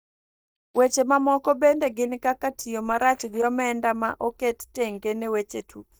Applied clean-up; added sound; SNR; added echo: neural mask model DeepFilterNet 3.